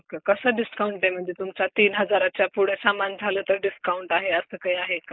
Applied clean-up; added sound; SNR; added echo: neural mask model Resemble Enhance denoiser.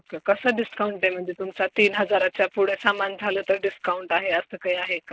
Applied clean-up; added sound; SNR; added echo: neural separator model SepFormer DNS4.